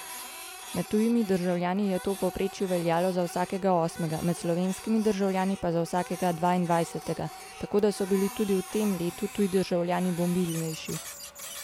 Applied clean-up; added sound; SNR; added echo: none; Printer; 15 dB; none.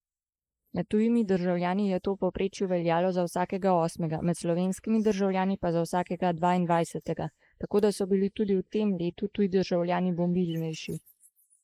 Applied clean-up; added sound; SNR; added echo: neural mask model Resemble Enhance denoiser.